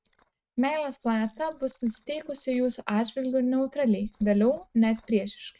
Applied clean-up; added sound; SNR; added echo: neural mask model RNNoise.